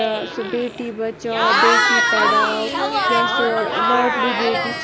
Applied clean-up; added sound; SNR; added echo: none; Crowd / Cheering; -4 dB; none.